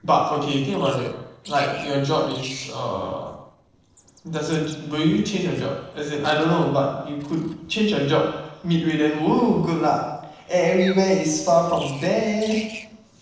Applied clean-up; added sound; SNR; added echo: neural separator model SepFormer DNS4.